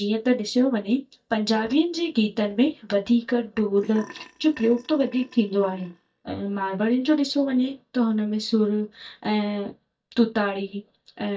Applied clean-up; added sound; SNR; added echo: neural mask model DeepFilterNet 3.